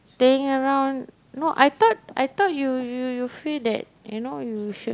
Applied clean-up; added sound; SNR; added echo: none; none; none; none.